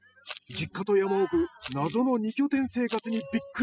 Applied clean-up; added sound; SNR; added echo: classical method spectral subtraction.